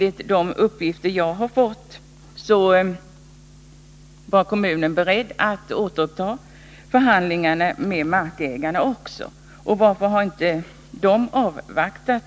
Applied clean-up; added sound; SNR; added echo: none; none; none; none.